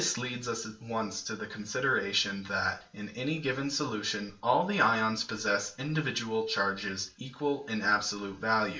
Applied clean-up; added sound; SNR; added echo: none; none; none; reverberation time 0.3 s.